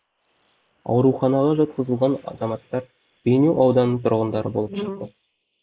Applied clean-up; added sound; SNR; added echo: neural mask model Resemble Enhance denoiser.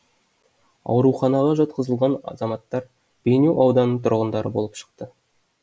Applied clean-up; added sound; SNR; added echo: none; none; none; none.